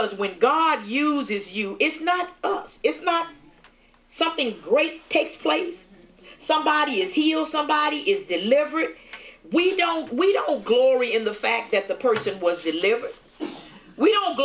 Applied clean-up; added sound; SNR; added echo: none; none; none; none.